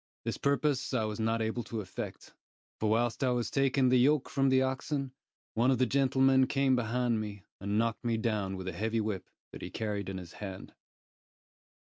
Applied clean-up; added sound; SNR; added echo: none; none; none; none.